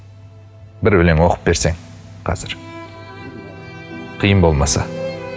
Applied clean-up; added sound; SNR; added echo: none; none; none; none.